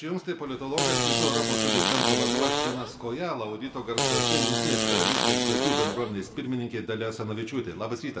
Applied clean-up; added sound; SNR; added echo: none; Fart; -5 dB; reverberation time 1.7 s.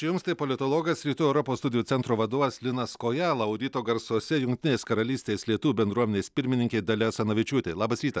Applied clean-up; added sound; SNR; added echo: none; none; none; none.